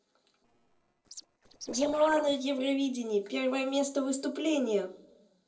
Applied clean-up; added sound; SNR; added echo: neural separator model SepFormer DNS4.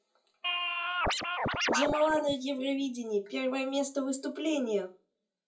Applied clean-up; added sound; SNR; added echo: classical method WPE with log-MMSE.